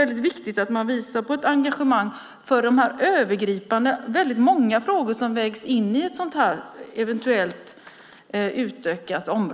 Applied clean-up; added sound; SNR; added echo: none; none; none; none.